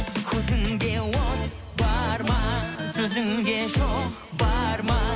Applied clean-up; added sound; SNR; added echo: none; none; none; none.